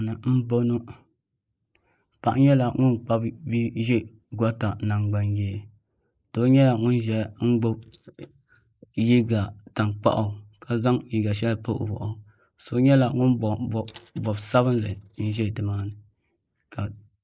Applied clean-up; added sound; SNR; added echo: neural mask model Resemble Enhance denoiser.